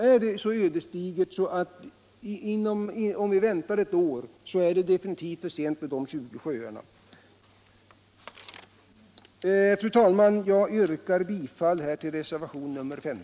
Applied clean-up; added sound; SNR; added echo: none; none; none; none.